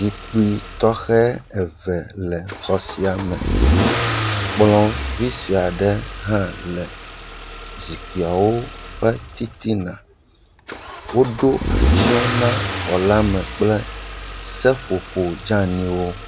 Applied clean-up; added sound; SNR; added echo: none; Engine starting / Accelerating, revving, vroom / Car; 4 dB; none.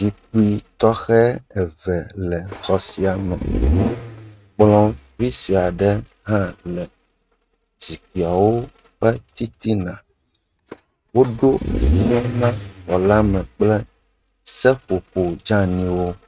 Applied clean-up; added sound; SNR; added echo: neural mask model RNNoise.